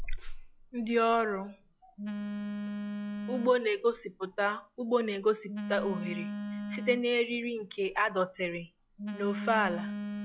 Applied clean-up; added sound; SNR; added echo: classical method log-MMSE.